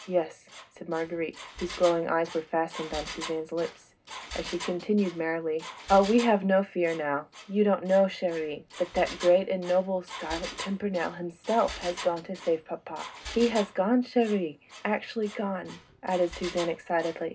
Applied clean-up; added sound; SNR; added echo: none; Engine; 15 dB; reverberation time 0.2 s.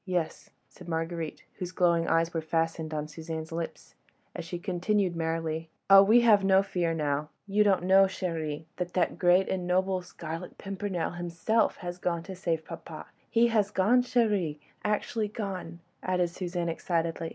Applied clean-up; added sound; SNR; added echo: none; none; none; none.